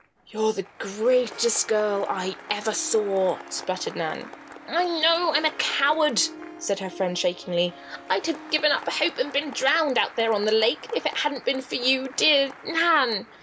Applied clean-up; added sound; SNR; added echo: none; Applause + Harp; 17 dB; none.